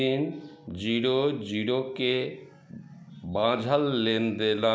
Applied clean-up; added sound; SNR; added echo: none; none; none; none.